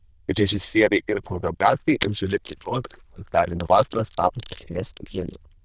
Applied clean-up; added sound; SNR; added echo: neural diffusion model UNIVERSE++.